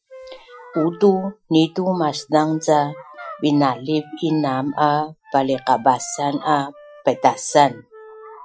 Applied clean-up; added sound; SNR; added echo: classical method Wiener filter.